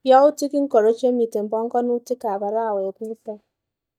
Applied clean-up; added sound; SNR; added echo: neural mask model DeepFilterNet 3.